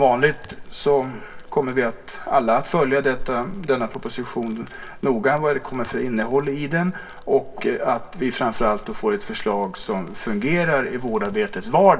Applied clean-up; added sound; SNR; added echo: none; Crackle; 14 dB; reverberation time 0.2 s.